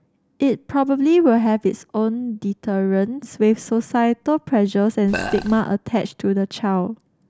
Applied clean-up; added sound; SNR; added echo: none; Burping, eructation; 7 dB; none.